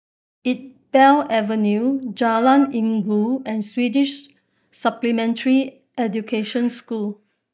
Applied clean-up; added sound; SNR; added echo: neural mask model DeepFilterNet 3.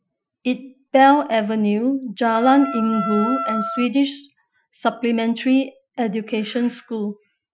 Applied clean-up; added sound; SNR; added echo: classical method Wiener filter.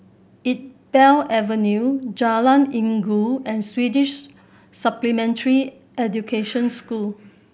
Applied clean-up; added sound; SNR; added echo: none; none; none; none.